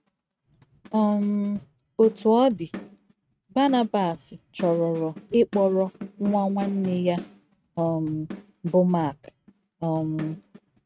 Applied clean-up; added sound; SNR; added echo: neural mask model RNNoise.